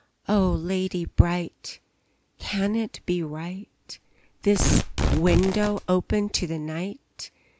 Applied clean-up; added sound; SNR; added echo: none; Tearing; 1 dB; none.